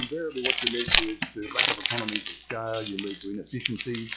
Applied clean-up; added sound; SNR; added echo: classical method log-MMSE.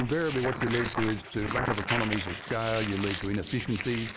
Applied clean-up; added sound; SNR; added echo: neural mask model Resemble Enhance denoiser.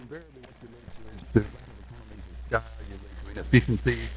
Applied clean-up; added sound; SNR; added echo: neural mask model DeepFilterNet 3.